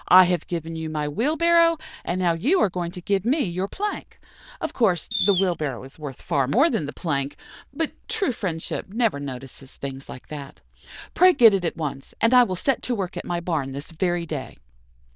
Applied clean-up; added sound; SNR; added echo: neural diffusion model UNIVERSE++.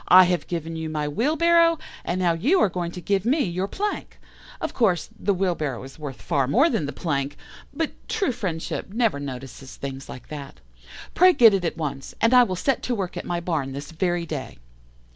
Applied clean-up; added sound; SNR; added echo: none; none; none; none.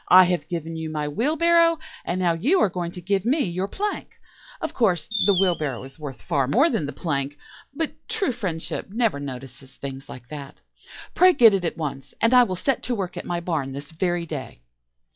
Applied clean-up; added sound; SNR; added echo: classical method log-MMSE.